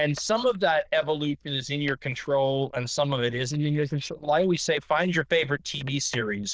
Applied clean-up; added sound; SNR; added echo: neural diffusion model UNIVERSE++.